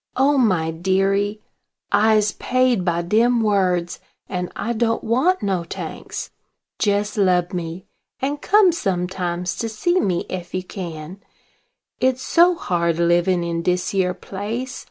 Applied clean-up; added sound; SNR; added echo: none; none; none; none.